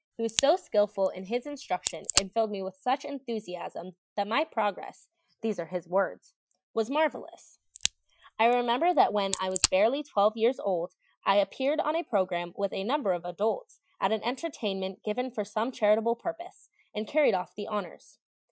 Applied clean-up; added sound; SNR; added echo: classical method Wiener filter.